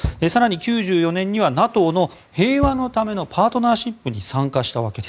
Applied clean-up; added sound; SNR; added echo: none; Bass drum; 14 dB; none.